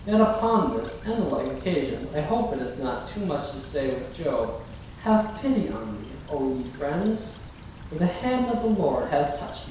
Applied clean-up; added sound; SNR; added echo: none; Stream / Trickle, dribble; 14 dB; reverberation time 0.7 s.